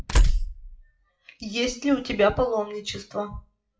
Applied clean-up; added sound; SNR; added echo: classical method WPE with log-MMSE.